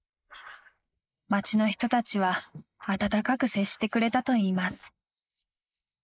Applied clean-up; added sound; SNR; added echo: neural mask model Resemble Enhance denoiser.